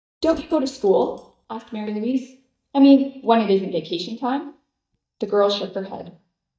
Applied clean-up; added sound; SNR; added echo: neural mask model DeepFilterNet 3.